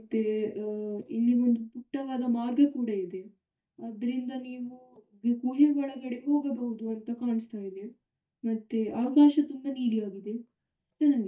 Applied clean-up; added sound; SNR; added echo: neural mask model DeepFilterNet 3.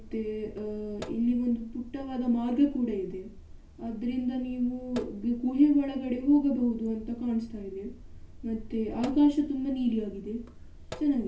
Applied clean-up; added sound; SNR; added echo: none; Sink (filling or washing); 16 dB; reverberation time 0.3 s.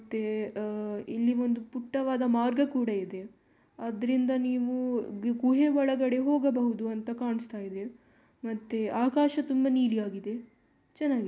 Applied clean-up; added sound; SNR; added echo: none; none; none; none.